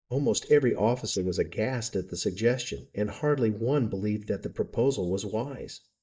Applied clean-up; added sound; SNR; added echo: neural mask model DeepFilterNet 3.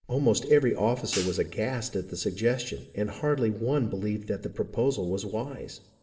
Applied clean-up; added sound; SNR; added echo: none; Hi-hat; 11 dB; reverberation time 2.2 s.